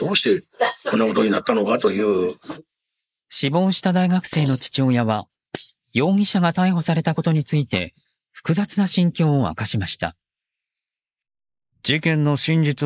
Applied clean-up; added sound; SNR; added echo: neural mask model Resemble Enhance denoiser.